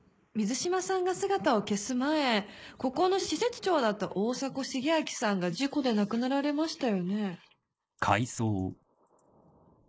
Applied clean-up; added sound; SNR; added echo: neural mask model Resemble Enhance denoiser.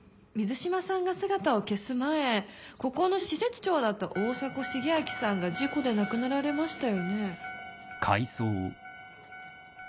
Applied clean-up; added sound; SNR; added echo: none; none; none; none.